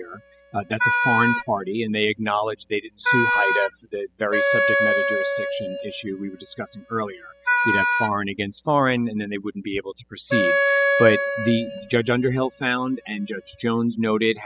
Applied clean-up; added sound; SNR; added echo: classical method spectral subtraction.